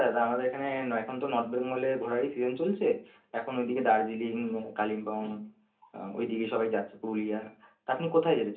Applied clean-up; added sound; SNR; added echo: none; none; none; reverberation time 0.3 s.